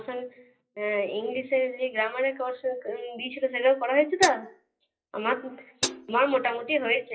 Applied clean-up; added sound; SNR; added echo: classical method WPE with log-MMSE.